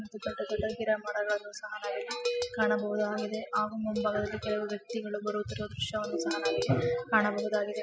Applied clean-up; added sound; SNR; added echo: classical method spectral subtraction.